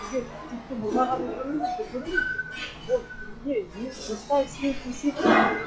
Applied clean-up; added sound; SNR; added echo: classical method log-MMSE.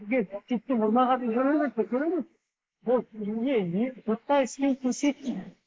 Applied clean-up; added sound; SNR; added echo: neural mask model Resemble Enhance denoiser.